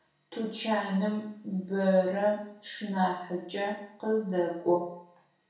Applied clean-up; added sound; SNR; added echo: none; none; none; reverberation time 0.6 s.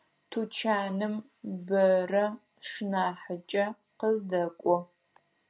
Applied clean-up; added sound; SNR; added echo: none; none; none; none.